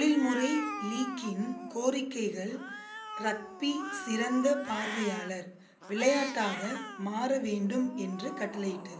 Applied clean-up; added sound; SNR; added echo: none; Cat; 10 dB; reverberation time 0.5 s.